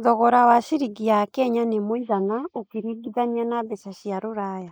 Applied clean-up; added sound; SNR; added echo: neural mask model Resemble Enhance denoiser.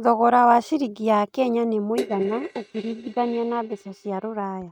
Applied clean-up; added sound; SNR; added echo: neural mask model RNNoise.